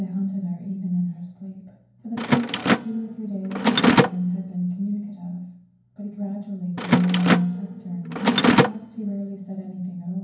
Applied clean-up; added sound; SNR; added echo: none; Mechanisms; -4 dB; reverberation time 0.9 s.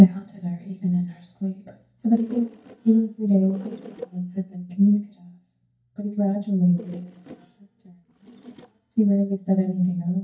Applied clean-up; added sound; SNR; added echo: neural mask model DeepFilterNet 3.